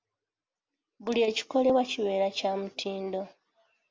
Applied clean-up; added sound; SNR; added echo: none; none; none; none.